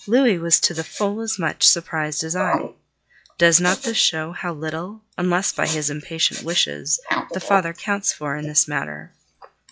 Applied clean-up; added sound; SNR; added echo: classical method log-MMSE.